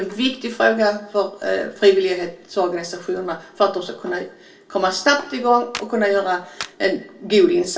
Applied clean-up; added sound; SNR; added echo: none; Clapping; 17 dB; reverberation time 0.3 s.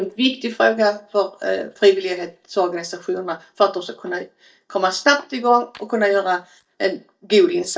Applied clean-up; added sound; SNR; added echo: neural mask model DeepFilterNet 3.